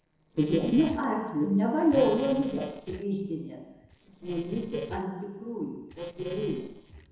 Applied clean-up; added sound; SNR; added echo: neural separator model SepFormer DNS4.